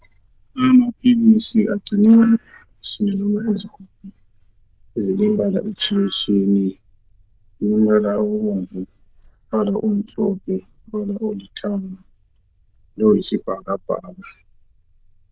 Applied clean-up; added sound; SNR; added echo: neural diffusion model UNIVERSE++.